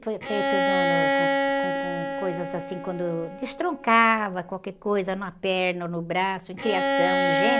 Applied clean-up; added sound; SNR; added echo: none; Bowed string instrument; 0 dB; none.